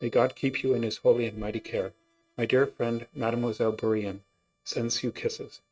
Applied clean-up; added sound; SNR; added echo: neural mask model RNNoise.